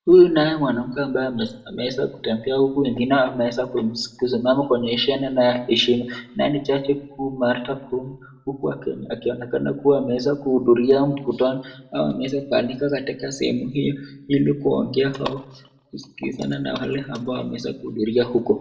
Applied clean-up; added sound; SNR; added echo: none; none; none; reverberation time 0.5 s.